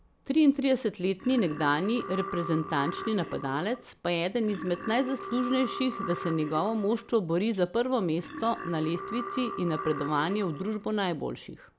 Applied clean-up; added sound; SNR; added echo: none; Burping, eructation + Tambourine; 10 dB; none.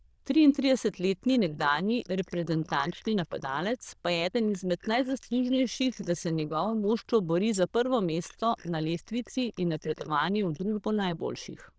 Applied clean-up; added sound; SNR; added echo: neural diffusion model UNIVERSE++.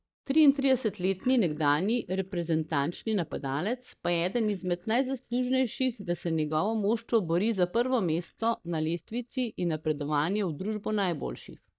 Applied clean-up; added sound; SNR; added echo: neural mask model DeepFilterNet 3.